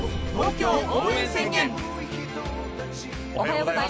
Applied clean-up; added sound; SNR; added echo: none; none; none; none.